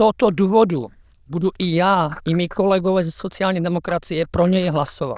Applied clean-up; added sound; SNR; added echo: neural diffusion model UNIVERSE++.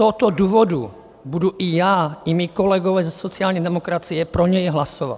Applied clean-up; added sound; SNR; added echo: none; none; none; none.